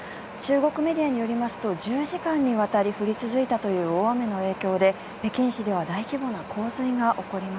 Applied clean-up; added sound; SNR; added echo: none; Wind; 13 dB; none.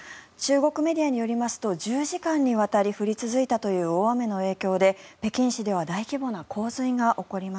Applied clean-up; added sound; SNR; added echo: none; none; none; none.